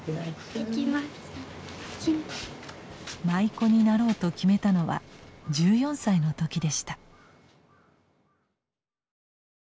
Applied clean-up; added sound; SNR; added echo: none; none; none; none.